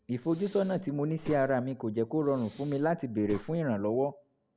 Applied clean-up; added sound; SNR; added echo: none; Breathing; 18 dB; none.